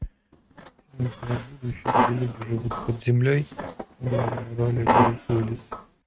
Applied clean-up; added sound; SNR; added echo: neural mask model RNNoise.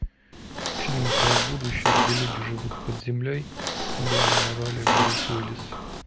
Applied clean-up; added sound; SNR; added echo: none; Squeak; -5 dB; none.